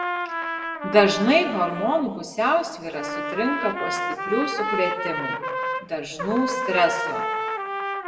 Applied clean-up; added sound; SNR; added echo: none; Trumpet; 4 dB; reverberation time 1.2 s.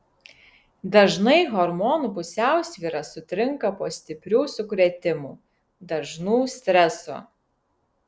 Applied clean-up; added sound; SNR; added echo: none; none; none; none.